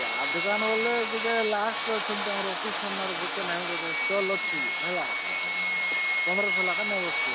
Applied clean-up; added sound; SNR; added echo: none; Sawing; -3 dB; none.